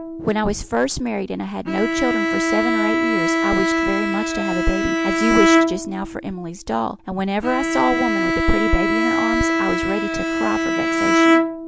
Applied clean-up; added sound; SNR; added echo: none; Bowed string instrument; -3 dB; none.